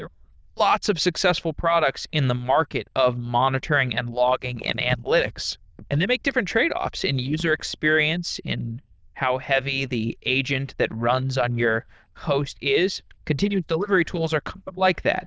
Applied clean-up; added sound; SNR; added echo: neural diffusion model UNIVERSE++.